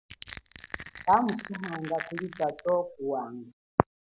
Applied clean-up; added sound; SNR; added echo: none; Crushing; 13 dB; none.